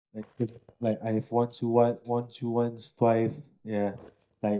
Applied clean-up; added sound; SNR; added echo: neural mask model DeepFilterNet 3.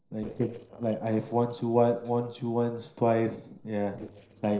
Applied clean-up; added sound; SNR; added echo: neural separator model SepFormer DNS4.